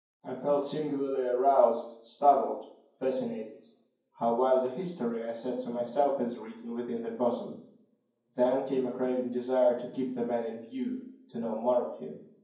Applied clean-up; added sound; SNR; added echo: none; none; none; reverberation time 0.9 s.